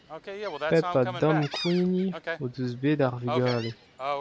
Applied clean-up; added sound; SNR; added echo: none; Gull, seagull; 7 dB; none.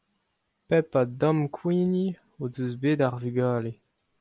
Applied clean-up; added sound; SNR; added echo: none; none; none; none.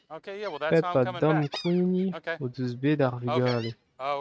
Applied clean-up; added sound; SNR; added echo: neural mask model RNNoise.